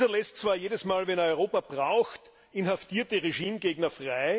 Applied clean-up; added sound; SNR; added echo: none; none; none; none.